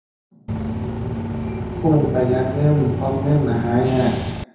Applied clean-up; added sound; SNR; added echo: none; Bus / Engine; 5 dB; reverberation time 1.0 s.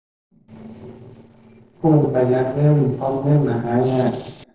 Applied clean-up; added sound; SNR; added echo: neural separator model SepFormer DNS4.